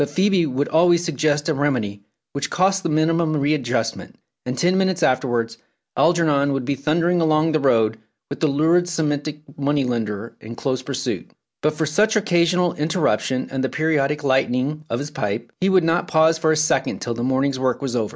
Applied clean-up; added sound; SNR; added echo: none; none; none; none.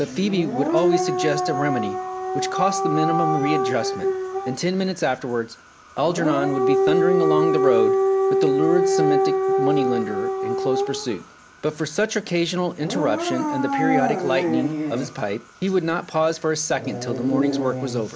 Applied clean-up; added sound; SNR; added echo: none; Siren / Dog; -1 dB; none.